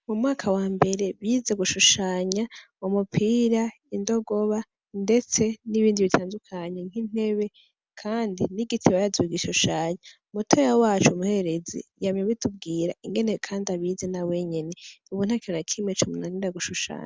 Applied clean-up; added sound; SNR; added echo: none; none; none; none.